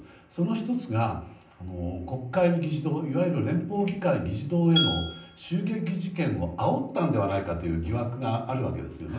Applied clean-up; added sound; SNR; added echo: none; Glass; 5 dB; reverberation time 0.6 s.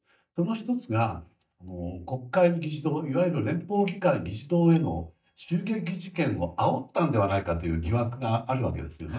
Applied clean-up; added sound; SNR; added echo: neural mask model DeepFilterNet 3.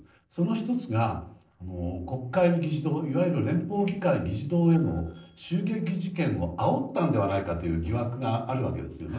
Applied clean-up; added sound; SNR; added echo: neural separator model SepFormer DNS4.